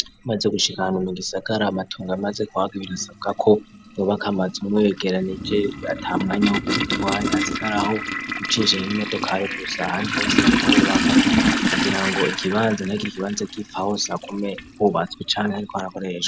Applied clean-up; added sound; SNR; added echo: none; Toilet flush; 1 dB; none.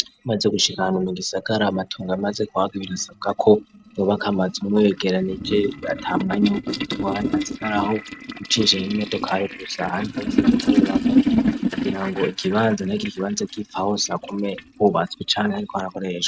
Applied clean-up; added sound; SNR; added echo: neural mask model RNNoise.